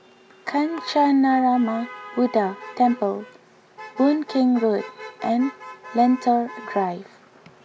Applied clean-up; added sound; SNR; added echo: none; Motor vehicle (road); 17 dB; none.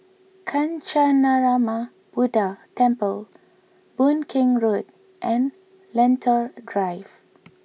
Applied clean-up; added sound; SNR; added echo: none; none; none; none.